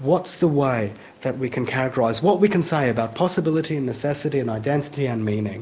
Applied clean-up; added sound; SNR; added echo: none; none; none; none.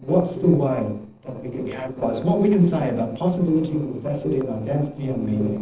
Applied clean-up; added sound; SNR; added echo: neural separator model SepFormer DNS4.